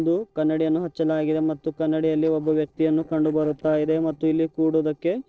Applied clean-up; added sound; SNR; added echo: neural separator model SepFormer DNS4.